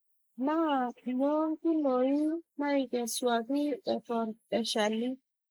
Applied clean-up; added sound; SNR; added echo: neural mask model Resemble Enhance denoiser.